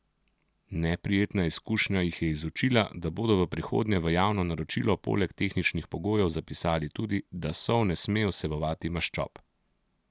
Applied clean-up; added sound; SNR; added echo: none; none; none; none.